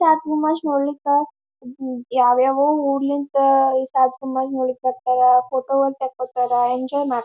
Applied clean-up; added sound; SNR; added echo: none; none; none; none.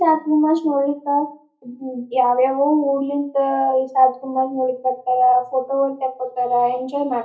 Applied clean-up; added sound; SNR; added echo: none; none; none; reverberation time 0.3 s.